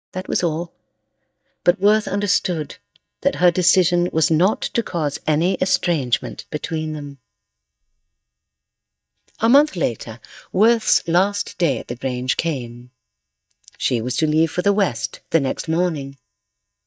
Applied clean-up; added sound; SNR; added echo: neural mask model DeepFilterNet 3.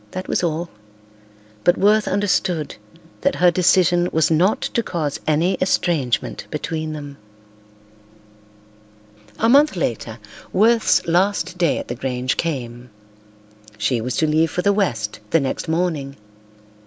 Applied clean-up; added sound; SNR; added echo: none; none; none; none.